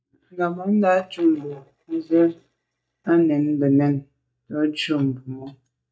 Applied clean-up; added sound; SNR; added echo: neural mask model DeepFilterNet 3.